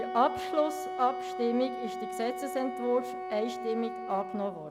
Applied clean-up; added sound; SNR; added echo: none; Wind instrument, woodwind instrument; 6 dB; none.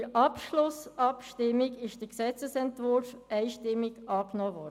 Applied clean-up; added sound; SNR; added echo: none; none; none; none.